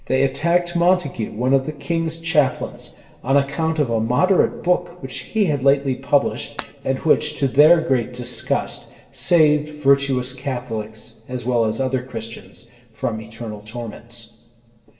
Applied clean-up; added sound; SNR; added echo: none; Shatter; 15 dB; reverberation time 2.5 s.